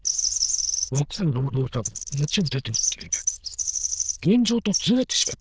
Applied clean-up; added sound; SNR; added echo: neural diffusion model UNIVERSE++.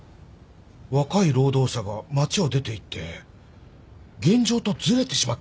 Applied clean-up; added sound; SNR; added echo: none; none; none; none.